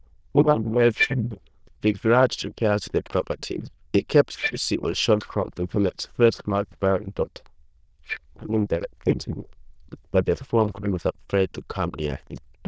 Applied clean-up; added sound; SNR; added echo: neural diffusion model UNIVERSE++.